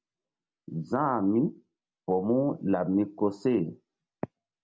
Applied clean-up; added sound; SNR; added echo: none; none; none; none.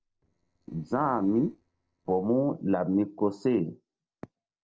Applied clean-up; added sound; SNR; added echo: neural separator model SepFormer DNS4.